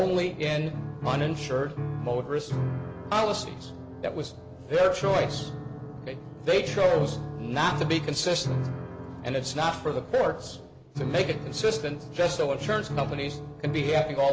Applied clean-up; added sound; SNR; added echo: none; Piano; 7 dB; none.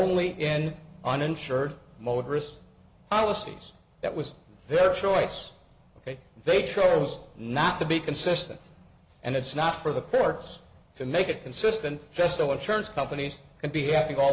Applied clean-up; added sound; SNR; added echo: none; none; none; none.